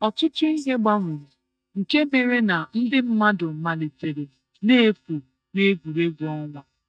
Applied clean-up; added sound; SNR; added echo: neural mask model DeepFilterNet 3.